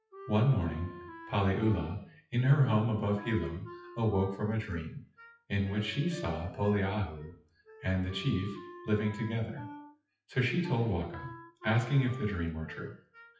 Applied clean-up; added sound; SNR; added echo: classical method WPE with log-MMSE.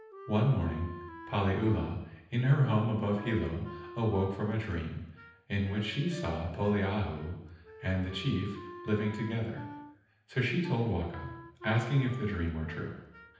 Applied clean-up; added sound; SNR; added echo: none; Wind instrument, woodwind instrument; 17 dB; reverberation time 0.9 s.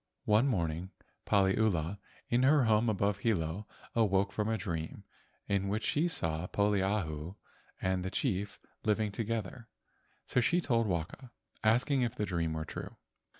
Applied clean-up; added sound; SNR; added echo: none; none; none; none.